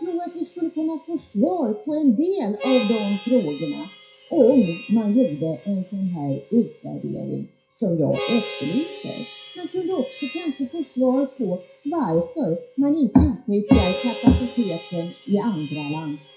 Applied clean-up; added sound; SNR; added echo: classical method WPE with log-MMSE.